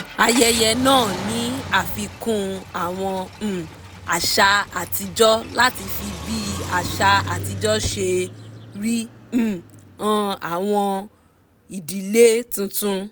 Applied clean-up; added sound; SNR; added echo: none; Car; 12 dB; none.